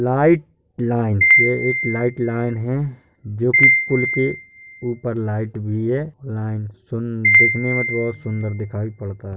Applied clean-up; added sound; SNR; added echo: none; Piano; -2 dB; none.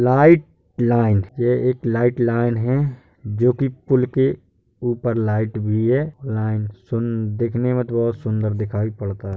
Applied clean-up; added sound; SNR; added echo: none; none; none; none.